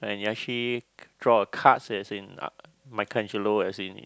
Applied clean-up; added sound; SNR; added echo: none; none; none; none.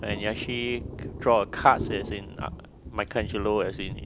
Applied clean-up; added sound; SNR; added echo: none; Thunder; 9 dB; none.